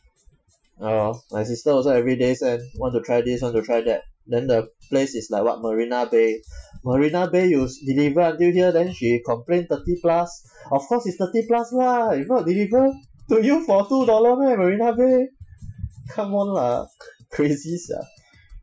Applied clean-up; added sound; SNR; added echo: classical method Wiener filter.